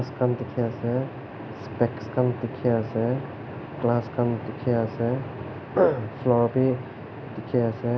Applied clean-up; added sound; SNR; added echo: none; none; none; none.